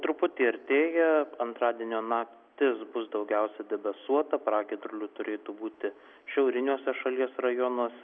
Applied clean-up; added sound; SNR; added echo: none; none; none; none.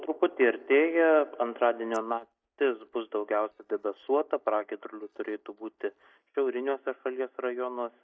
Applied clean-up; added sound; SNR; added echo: neural mask model DeepFilterNet 3.